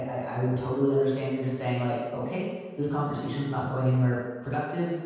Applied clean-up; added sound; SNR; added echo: none; none; none; reverberation time 1.2 s.